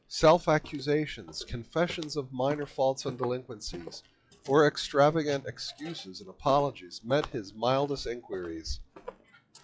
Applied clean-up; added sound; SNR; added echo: classical method log-MMSE.